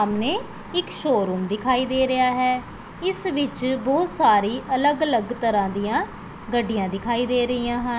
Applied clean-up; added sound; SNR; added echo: none; none; none; none.